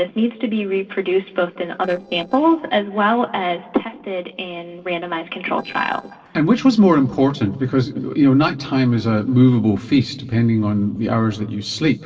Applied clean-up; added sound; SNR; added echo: neural separator model SepFormer DNS4.